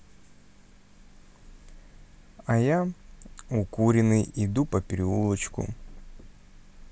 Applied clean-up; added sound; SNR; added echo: none; none; none; none.